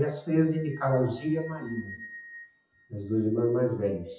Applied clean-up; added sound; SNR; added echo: classical method WPE with log-MMSE.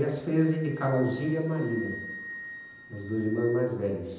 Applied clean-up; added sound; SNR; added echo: none; Wind instrument, woodwind instrument; 15 dB; reverberation time 0.9 s.